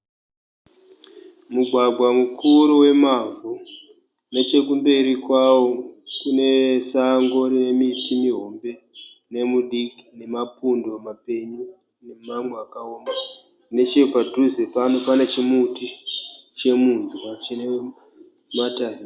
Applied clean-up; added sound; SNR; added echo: none; Bowed string instrument; 12 dB; none.